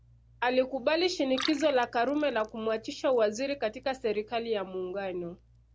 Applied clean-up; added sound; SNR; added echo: none; Liquid; 18 dB; none.